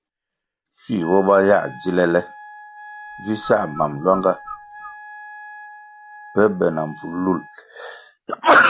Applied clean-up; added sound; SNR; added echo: none; Wind instrument, woodwind instrument + Bird; 18 dB; none.